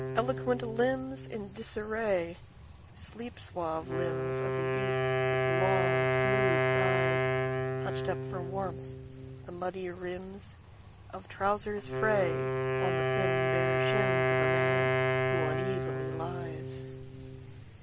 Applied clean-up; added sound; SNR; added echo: none; Wind instrument, woodwind instrument; -4 dB; none.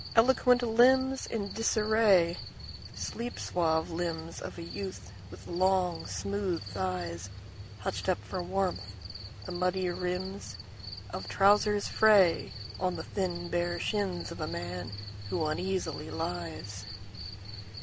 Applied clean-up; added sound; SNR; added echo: none; none; none; none.